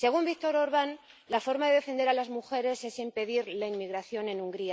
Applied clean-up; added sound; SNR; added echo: none; none; none; none.